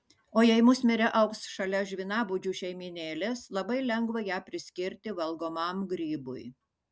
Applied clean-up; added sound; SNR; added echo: none; none; none; none.